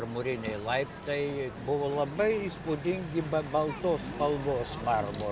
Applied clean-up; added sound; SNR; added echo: none; none; none; none.